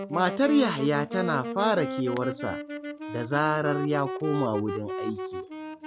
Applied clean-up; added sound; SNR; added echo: none; Wind instrument, woodwind instrument; 7 dB; none.